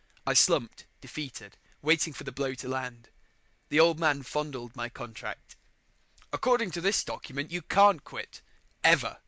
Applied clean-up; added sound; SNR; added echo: none; none; none; none.